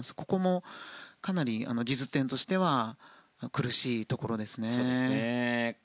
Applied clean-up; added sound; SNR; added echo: none; none; none; none.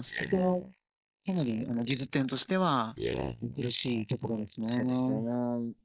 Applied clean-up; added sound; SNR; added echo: neural mask model Resemble Enhance denoiser.